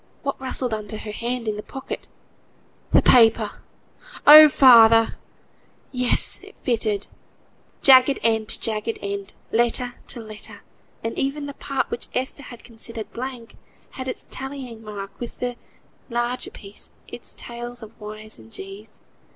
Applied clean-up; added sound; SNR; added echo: none; none; none; none.